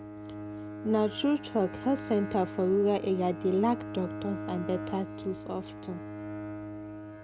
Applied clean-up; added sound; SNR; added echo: none; Bowed string instrument; 9 dB; none.